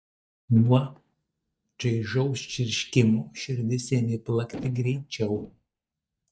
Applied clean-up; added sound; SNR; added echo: neural mask model DeepFilterNet 3.